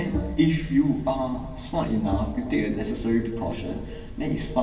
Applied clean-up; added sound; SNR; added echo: none; Bowed string instrument; 11 dB; reverberation time 2.3 s.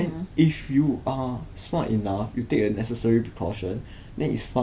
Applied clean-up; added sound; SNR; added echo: none; none; none; none.